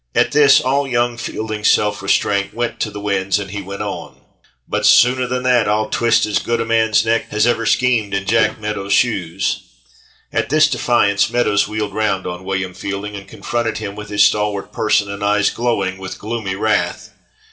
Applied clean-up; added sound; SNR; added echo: none; Walk, footsteps; 11 dB; reverberation time 0.3 s.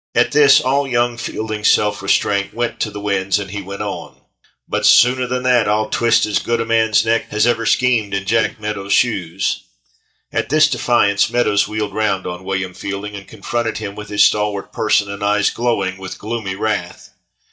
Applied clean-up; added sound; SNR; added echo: neural mask model DeepFilterNet 3.